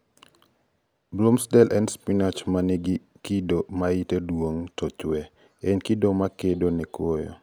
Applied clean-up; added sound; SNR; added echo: none; none; none; none.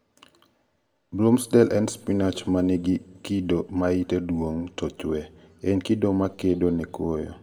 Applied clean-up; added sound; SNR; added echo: none; none; none; reverberation time 0.7 s.